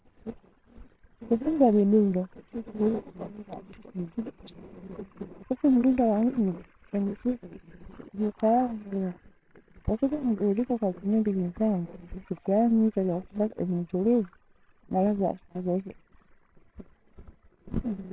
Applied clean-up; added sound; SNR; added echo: neural separator model SepFormer WHAMR!.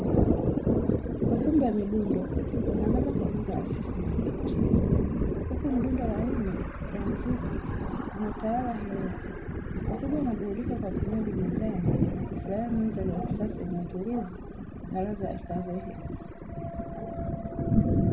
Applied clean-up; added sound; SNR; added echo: none; Thunder; -4 dB; reverberation time 0.4 s.